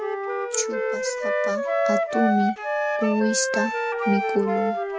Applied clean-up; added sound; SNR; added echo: none; Wind instrument, woodwind instrument + Wind instrument, woodwind instrument; -2 dB; none.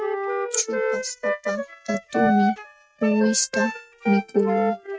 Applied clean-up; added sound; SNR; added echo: neural mask model RNNoise.